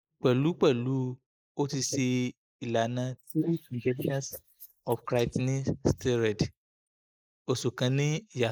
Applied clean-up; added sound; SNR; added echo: neural mask model Resemble Enhance denoiser.